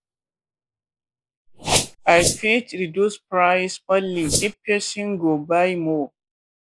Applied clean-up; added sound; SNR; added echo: neural mask model Resemble Enhance denoiser.